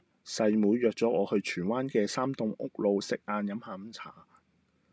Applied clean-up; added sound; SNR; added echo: none; none; none; none.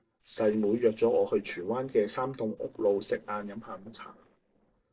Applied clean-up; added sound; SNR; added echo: neural separator model SepFormer DNS4.